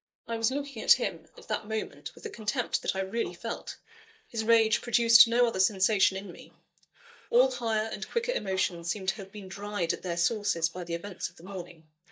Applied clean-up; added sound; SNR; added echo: neural mask model DeepFilterNet 3.